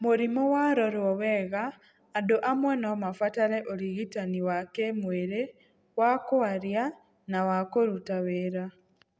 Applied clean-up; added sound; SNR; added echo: none; none; none; none.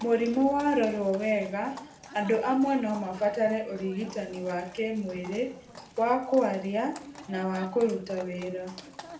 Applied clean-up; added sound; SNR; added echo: none; Livestock, farm animals, working animals; 18 dB; reverberation time 0.4 s.